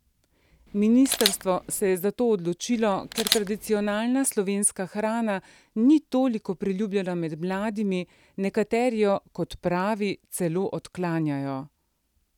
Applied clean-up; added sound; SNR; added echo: none; Camera; 6 dB; none.